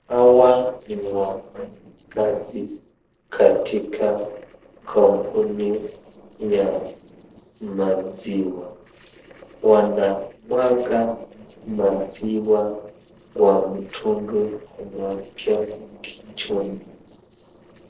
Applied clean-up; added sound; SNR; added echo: neural separator model SepFormer DNS4.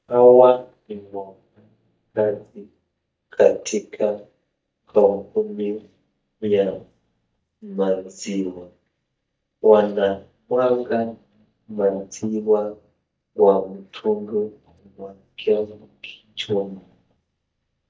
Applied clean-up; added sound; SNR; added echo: neural mask model DeepFilterNet 3.